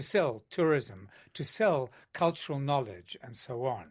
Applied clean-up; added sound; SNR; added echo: none; none; none; none.